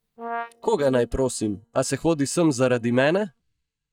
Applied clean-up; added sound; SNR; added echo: neural mask model DeepFilterNet 3.